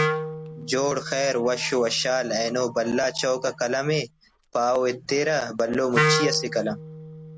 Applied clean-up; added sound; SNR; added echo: none; Wind instrument, woodwind instrument; 6 dB; none.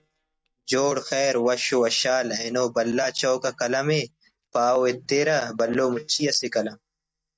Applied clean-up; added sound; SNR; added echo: neural mask model DeepFilterNet 3.